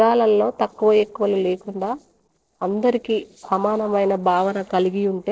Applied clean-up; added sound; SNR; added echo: neural separator model SepFormer DNS4.